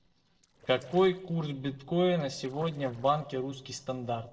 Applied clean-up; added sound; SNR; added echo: neural separator model SepFormer DNS4.